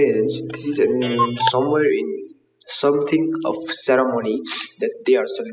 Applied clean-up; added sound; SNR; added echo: classical method spectral subtraction.